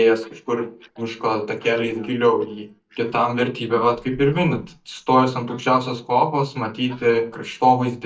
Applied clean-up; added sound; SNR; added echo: neural mask model DeepFilterNet 3.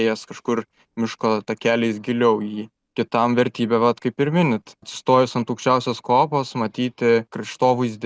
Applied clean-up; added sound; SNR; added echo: none; none; none; none.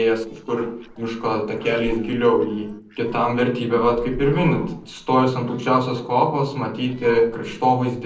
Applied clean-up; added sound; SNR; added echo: neural separator model SepFormer DNS4.